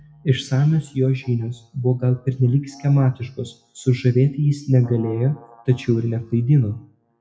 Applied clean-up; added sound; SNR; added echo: classical method WPE with log-MMSE.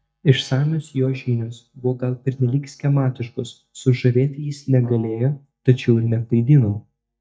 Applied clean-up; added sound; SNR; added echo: neural mask model DeepFilterNet 3.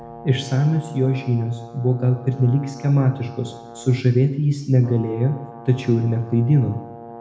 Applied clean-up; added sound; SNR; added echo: none; Brass instrument; 19 dB; reverberation time 0.9 s.